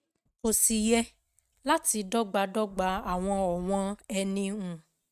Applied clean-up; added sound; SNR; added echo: neural mask model RNNoise.